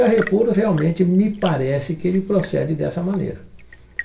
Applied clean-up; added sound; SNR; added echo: none; Tap / Fill (with liquid) / Trickle, dribble / Chirp, tweet / Engine; 18 dB; reverberation time 0.3 s.